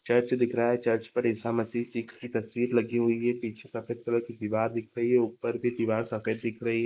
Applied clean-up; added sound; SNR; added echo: neural mask model Resemble Enhance denoiser.